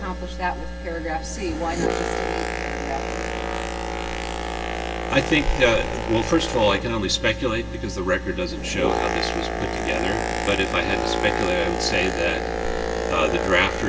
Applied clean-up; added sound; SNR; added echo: none; Boat, Water vehicle; 4 dB; reverberation time 2.9 s.